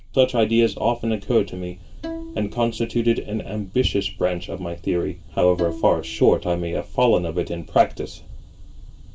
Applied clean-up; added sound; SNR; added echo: none; Bowed string instrument; 14 dB; reverberation time 0.2 s.